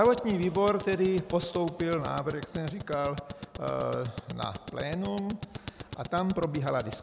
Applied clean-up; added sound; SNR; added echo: none; Tick-tock; -1 dB; none.